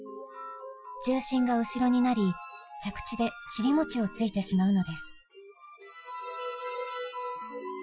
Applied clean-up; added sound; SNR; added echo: classical method Wiener filter.